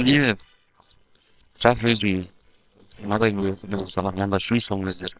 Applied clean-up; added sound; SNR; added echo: neural separator model SepFormer WHAMR!.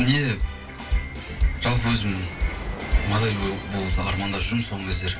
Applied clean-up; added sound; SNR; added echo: none; Fixed-wing aircraft, airplane; 16 dB; reverberation time 0.2 s.